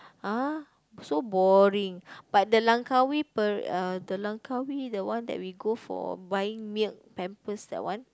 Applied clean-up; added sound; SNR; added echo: none; none; none; none.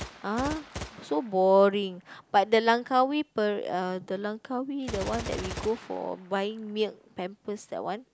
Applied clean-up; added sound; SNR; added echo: none; Gunshot, gunfire; 15 dB; none.